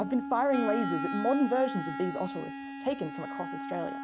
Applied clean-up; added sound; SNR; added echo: none; Wind instrument, woodwind instrument; 5 dB; none.